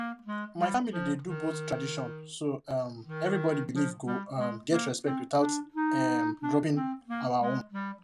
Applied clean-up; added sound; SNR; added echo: none; Wind instrument, woodwind instrument; 3 dB; none.